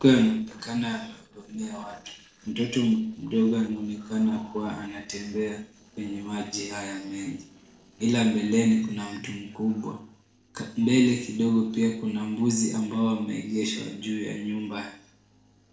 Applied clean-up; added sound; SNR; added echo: neural separator model SepFormer DNS4.